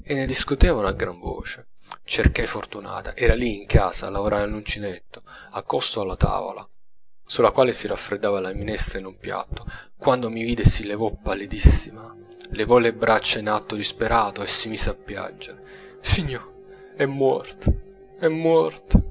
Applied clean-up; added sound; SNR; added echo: none; none; none; none.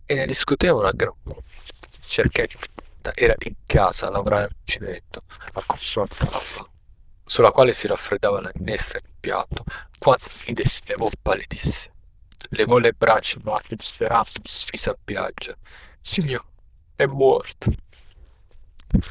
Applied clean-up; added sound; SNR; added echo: neural diffusion model UNIVERSE++.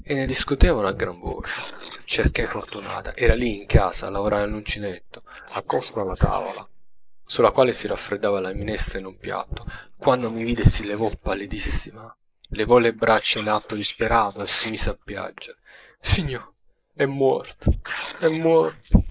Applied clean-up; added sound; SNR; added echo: neural mask model Resemble Enhance denoiser.